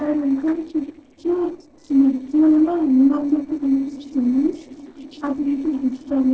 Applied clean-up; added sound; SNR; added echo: neural separator model SepFormer DNS4.